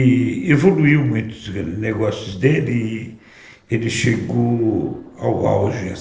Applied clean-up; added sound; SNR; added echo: neural separator model SepFormer DNS4.